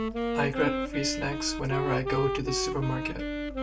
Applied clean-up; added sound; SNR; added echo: none; Wind instrument, woodwind instrument; 1 dB; reverberation time 0.2 s.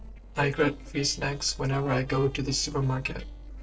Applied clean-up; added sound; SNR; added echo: neural separator model SepFormer DNS4.